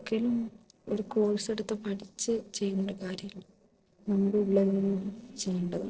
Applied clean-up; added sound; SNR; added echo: neural separator model SepFormer DNS4.